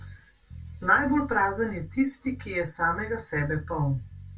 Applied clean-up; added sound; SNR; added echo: none; Bass guitar; 15 dB; reverberation time 0.2 s.